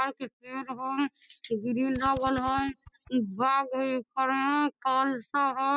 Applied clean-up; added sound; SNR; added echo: classical method spectral subtraction.